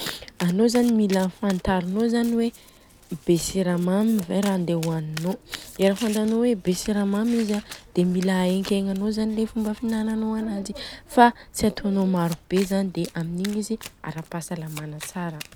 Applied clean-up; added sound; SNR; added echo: none; Domestic sounds, home sounds; 19 dB; none.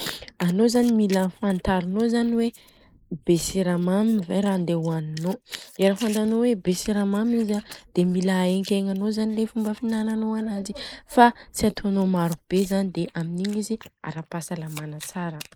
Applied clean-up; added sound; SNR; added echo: neural mask model Resemble Enhance denoiser.